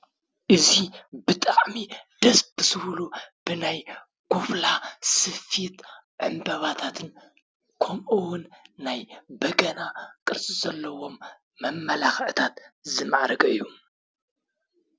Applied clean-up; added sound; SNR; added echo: none; none; none; none.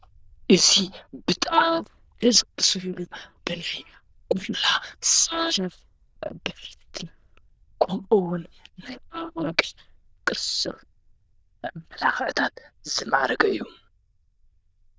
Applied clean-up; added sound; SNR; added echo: neural diffusion model UNIVERSE++.